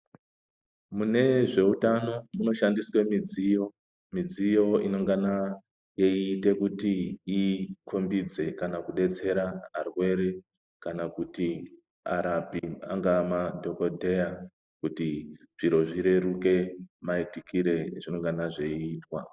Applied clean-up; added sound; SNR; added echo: neural mask model Resemble Enhance denoiser.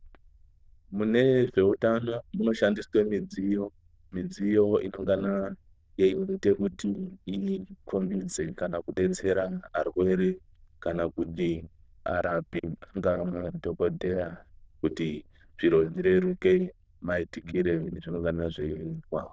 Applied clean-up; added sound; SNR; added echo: neural diffusion model UNIVERSE++.